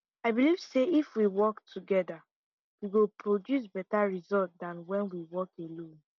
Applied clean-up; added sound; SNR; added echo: none; none; none; none.